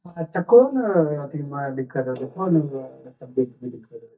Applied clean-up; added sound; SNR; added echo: neural mask model DeepFilterNet 3.